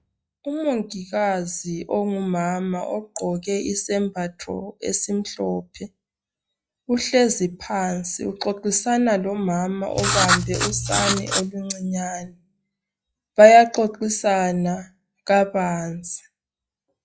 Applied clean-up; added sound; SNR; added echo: classical method log-MMSE.